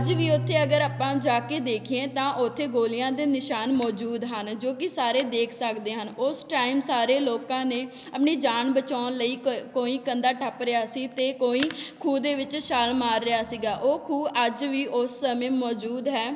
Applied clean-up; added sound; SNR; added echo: none; Piano; 14 dB; none.